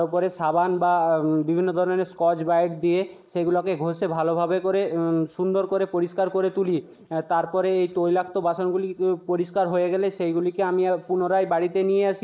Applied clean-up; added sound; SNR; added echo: neural mask model Resemble Enhance denoiser.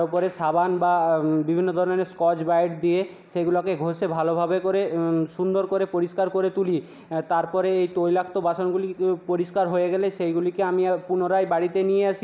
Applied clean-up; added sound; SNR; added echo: none; none; none; none.